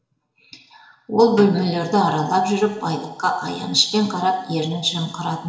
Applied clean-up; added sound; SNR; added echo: none; Snare drum; 19 dB; reverberation time 1.0 s.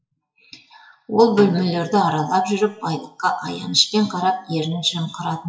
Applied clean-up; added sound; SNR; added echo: classical method WPE with log-MMSE.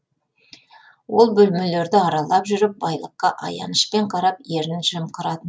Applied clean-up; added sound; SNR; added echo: none; none; none; none.